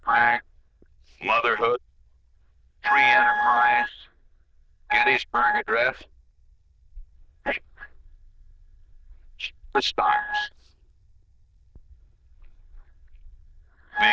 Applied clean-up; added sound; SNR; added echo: neural diffusion model UNIVERSE++.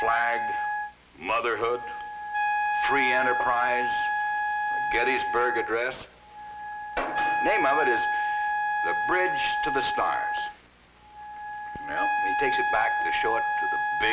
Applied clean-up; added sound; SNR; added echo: none; Wind instrument, woodwind instrument; -3 dB; none.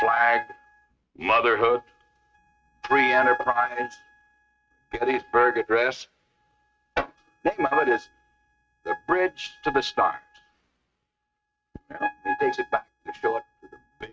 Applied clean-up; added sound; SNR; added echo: neural mask model RNNoise.